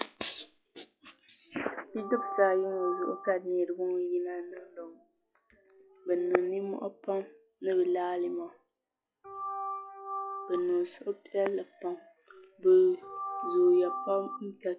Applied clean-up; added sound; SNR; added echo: classical method log-MMSE.